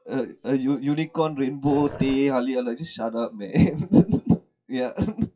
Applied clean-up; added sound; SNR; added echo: classical method WPE with log-MMSE.